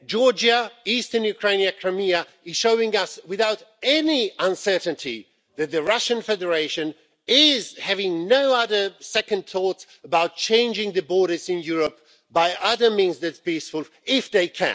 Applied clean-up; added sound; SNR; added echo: none; none; none; none.